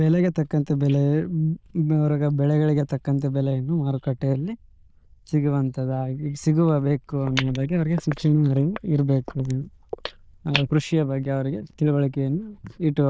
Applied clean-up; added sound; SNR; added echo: neural diffusion model UNIVERSE++.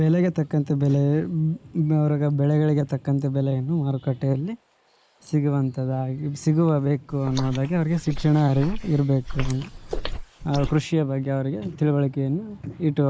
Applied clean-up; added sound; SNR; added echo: neural mask model Resemble Enhance denoiser.